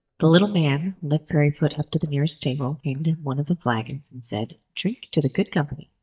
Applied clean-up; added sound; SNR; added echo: neural mask model DeepFilterNet 3.